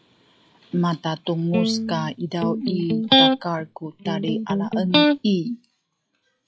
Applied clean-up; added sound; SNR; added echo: classical method log-MMSE.